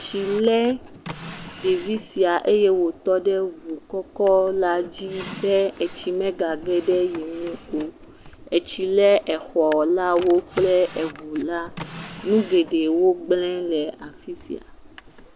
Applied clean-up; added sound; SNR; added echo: none; Drawer open or close; 19 dB; none.